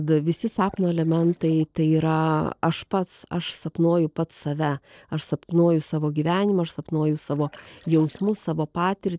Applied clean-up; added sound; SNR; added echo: neural separator model SepFormer DNS4.